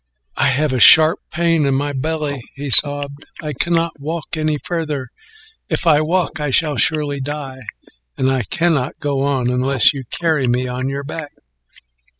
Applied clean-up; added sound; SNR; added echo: classical method spectral subtraction.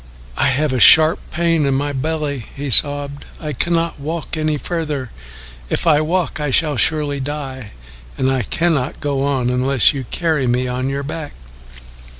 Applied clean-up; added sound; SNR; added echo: none; none; none; none.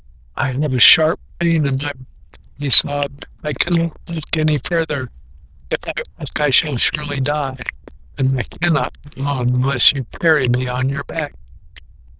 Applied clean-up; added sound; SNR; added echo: neural diffusion model UNIVERSE++.